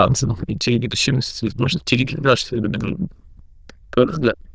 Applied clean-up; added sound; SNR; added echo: neural diffusion model UNIVERSE++.